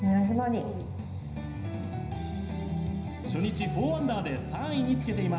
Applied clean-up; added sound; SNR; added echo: none; none; none; reverberation time 0.9 s.